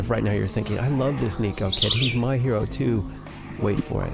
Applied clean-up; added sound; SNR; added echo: none; Bird vocalization, bird call, bird song; -2 dB; none.